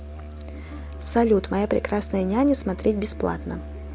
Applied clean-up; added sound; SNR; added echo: none; Musical instrument; 11 dB; none.